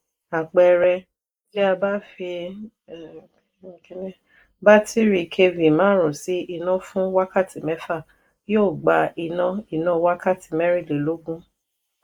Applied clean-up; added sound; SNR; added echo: neural mask model Resemble Enhance denoiser.